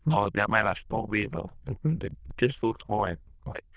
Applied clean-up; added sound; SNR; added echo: neural diffusion model UNIVERSE++.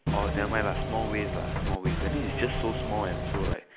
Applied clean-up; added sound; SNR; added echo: none; Engine / Mechanisms; -3 dB; none.